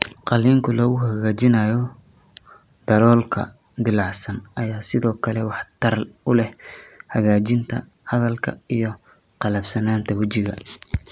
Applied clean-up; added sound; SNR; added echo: none; none; none; none.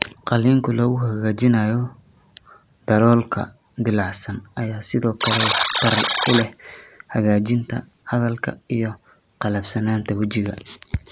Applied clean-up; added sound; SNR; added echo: none; Alarm; 3 dB; none.